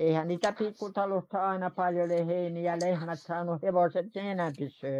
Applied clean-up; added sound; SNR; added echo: neural mask model Resemble Enhance denoiser.